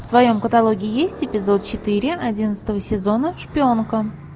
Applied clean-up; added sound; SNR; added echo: none; Motorcycle; 17 dB; none.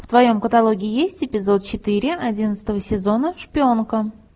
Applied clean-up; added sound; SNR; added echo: none; none; none; none.